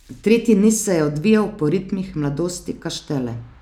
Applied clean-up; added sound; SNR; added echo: none; none; none; none.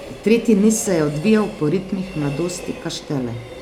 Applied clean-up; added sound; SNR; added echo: none; Train; 16 dB; none.